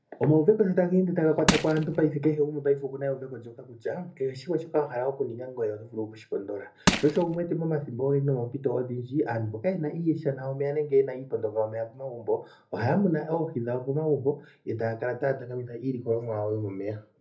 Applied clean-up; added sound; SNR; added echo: none; Crushing; 0 dB; reverberation time 0.3 s.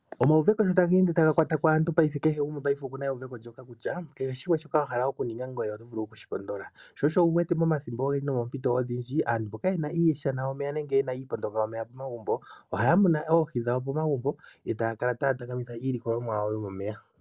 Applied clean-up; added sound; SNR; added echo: none; none; none; none.